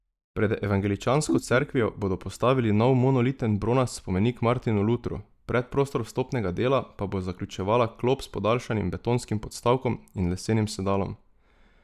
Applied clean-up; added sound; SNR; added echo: neural mask model DeepFilterNet 3.